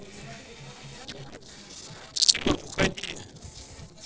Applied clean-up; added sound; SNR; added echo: neural separator model SepFormer DNS4.